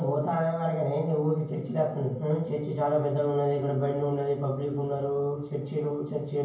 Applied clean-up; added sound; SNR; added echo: none; none; none; reverberation time 0.9 s.